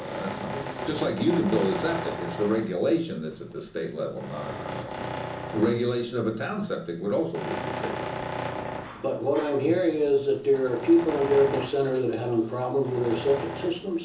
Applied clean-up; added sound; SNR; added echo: none; Tools; 10 dB; reverberation time 0.8 s.